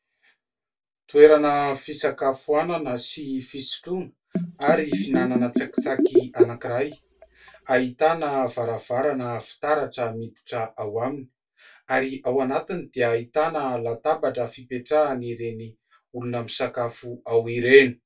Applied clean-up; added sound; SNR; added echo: none; Bathtub (filling or washing); 1 dB; reverberation time 0.2 s.